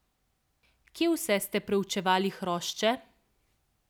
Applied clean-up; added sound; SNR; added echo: none; none; none; none.